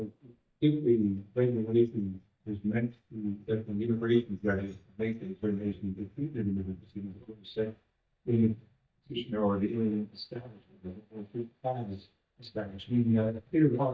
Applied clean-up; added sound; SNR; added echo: neural mask model DeepFilterNet 3.